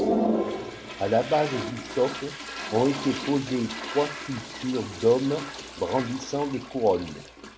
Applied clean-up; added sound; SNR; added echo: none; Toilet flush; 5 dB; none.